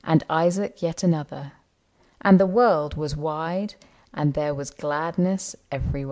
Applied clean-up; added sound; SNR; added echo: none; none; none; none.